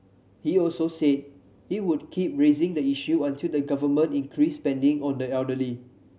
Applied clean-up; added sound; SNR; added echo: none; none; none; none.